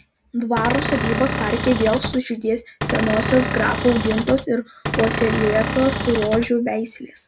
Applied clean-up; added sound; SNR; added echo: none; Cupboard open or close / Door; 3 dB; none.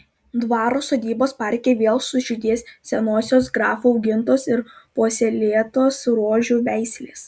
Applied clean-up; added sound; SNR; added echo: none; none; none; none.